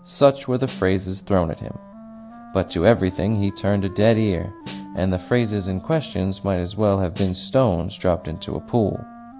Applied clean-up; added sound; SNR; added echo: none; Snare drum + Wind instrument, woodwind instrument; 18 dB; none.